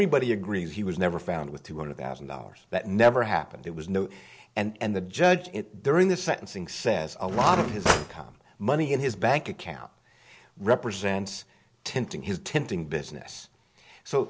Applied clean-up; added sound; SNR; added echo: none; Cutlery, silverware / Drawer open or close; 0 dB; none.